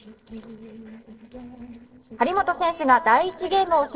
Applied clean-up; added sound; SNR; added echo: neural separator model SepFormer DNS4.